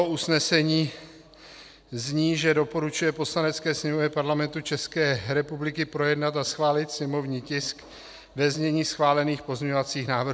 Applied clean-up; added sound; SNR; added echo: none; none; none; none.